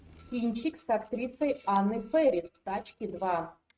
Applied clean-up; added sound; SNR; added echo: neural mask model RNNoise.